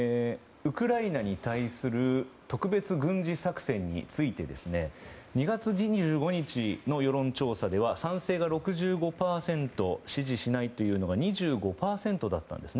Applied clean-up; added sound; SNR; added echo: none; none; none; none.